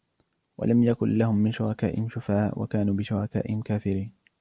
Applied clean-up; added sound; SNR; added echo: none; none; none; none.